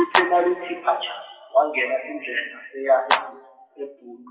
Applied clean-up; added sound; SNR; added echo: classical method WPE with log-MMSE.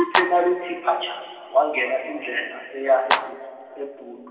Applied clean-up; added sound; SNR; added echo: none; Clapping; 0 dB; reverberation time 2.4 s.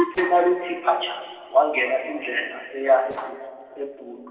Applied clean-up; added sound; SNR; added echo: neural separator model SepFormer DNS4.